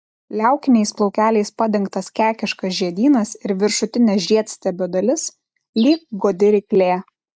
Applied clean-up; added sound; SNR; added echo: neural mask model DeepFilterNet 3.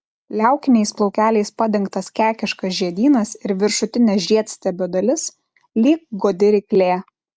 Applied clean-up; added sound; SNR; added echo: none; none; none; none.